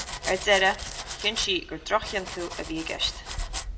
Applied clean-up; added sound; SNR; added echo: none; Domestic sounds, home sounds; 7 dB; reverberation time 1.0 s.